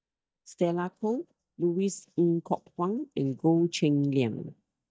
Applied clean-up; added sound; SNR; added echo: neural mask model DeepFilterNet 3.